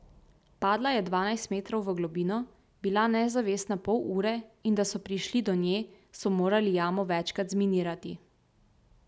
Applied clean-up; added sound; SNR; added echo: none; none; none; none.